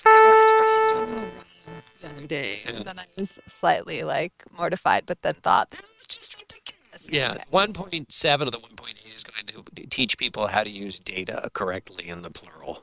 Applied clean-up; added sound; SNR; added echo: neural separator model SepFormer WHAM!.